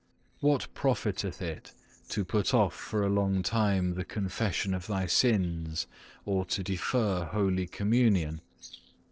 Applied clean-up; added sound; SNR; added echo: neural separator model SepFormer DNS4.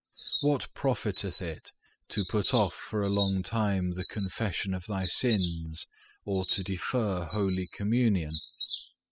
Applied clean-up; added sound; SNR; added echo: classical method spectral subtraction.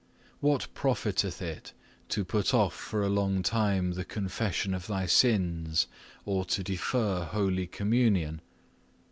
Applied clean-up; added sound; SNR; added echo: none; none; none; none.